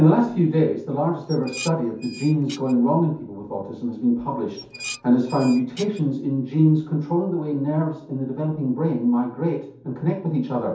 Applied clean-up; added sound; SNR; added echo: none; Dishes, pots, and pans; 17 dB; reverberation time 0.6 s.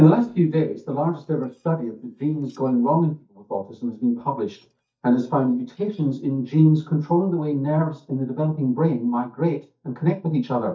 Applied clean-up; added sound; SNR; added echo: neural mask model DeepFilterNet 3.